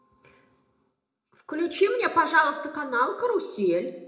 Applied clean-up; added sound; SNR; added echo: none; none; none; reverberation time 0.6 s.